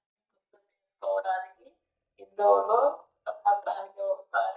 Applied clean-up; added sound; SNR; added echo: neural mask model DeepFilterNet 3.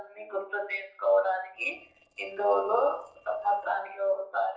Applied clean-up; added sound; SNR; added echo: neural separator model SepFormer DNS4.